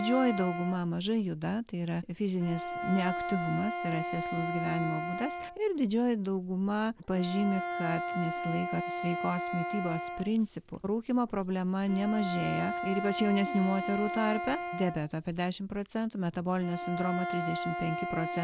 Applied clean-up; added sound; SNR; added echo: none; Bowed string instrument; 6 dB; none.